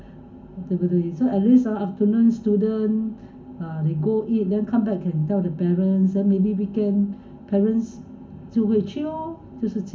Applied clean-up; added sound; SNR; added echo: none; none; none; reverberation time 0.3 s.